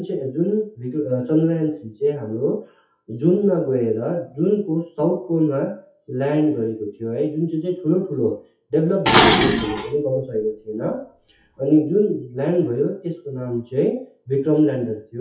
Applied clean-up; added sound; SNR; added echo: classical method WPE with log-MMSE.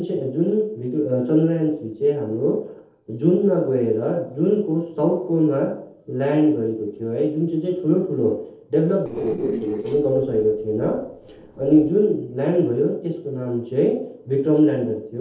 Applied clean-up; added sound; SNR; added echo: neural separator model SepFormer DNS4.